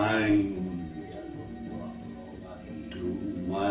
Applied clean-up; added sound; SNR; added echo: none; none; none; reverberation time 0.3 s.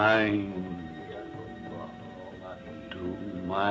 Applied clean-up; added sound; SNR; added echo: none; none; none; none.